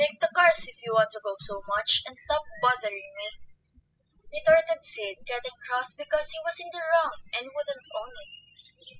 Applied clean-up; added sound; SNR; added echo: classical method spectral subtraction.